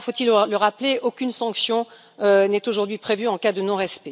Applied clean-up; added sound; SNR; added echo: none; none; none; none.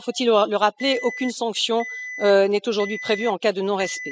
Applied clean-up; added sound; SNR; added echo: classical method spectral subtraction.